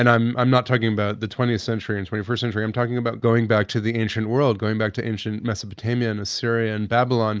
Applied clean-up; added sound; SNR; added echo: neural mask model Resemble Enhance denoiser.